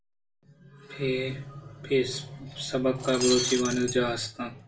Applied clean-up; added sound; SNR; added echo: none; Shatter; 3 dB; reverberation time 0.2 s.